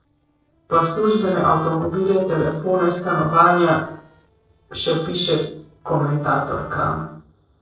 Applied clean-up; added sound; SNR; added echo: neural separator model SepFormer DNS4.